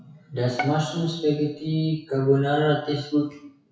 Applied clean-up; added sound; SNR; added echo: classical method WPE with log-MMSE.